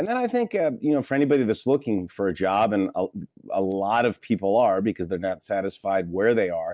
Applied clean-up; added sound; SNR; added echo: none; none; none; none.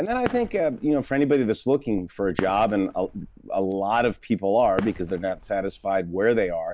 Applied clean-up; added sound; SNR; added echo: none; Fireworks; 15 dB; none.